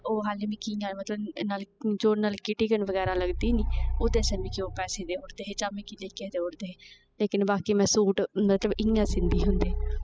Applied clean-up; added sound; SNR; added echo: classical method spectral subtraction.